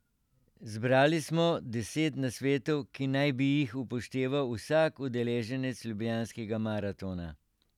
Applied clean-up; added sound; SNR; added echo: none; none; none; none.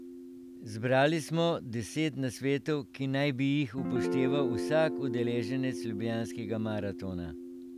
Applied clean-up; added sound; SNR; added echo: none; Guitar; 6 dB; none.